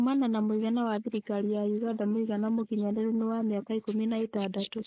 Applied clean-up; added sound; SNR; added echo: neural mask model Resemble Enhance denoiser.